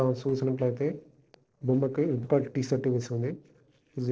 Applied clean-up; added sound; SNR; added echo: neural separator model SepFormer DNS4.